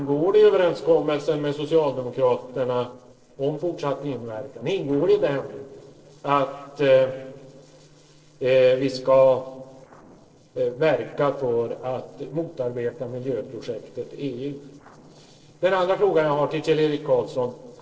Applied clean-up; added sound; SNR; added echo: neural separator model SepFormer DNS4.